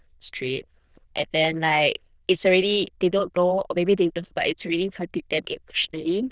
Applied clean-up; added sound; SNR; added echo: neural diffusion model UNIVERSE++.